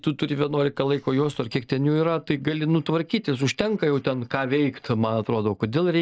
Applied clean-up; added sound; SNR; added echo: neural separator model SepFormer DNS4.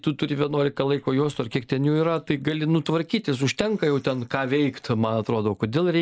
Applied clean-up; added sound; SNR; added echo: neural mask model Resemble Enhance denoiser.